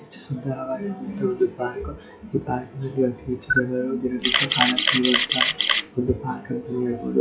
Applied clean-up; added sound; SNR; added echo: classical method WPE with log-MMSE.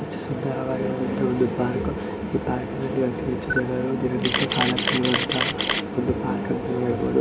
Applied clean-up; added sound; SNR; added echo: none; Camera; 2 dB; reverberation time 0.3 s.